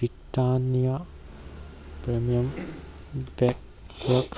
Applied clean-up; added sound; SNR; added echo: none; none; none; none.